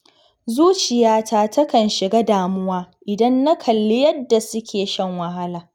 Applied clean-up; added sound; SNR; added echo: none; none; none; none.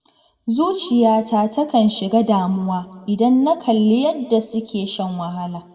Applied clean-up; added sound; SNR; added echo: none; none; none; reverberation time 1.5 s.